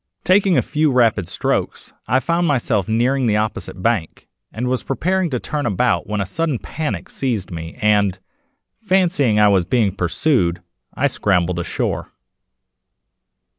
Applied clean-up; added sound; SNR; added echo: none; none; none; none.